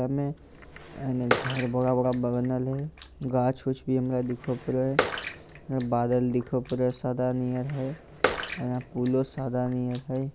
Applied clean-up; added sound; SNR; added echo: none; Bathtub (filling or washing) / Water / Splash, splatter; 8 dB; none.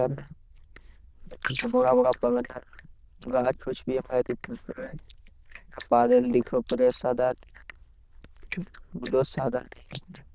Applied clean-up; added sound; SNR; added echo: neural diffusion model UNIVERSE++.